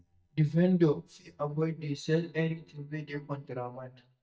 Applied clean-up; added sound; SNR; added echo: neural mask model DeepFilterNet 3.